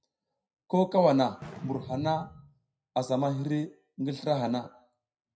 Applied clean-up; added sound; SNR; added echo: classical method WPE with log-MMSE.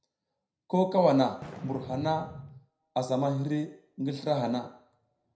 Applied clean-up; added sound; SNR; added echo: none; Fireworks; 12 dB; reverberation time 0.5 s.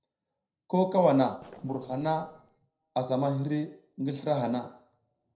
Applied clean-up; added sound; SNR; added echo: neural separator model SepFormer DNS4.